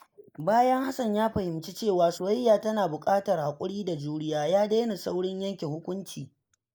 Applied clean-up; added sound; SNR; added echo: neural mask model Resemble Enhance denoiser.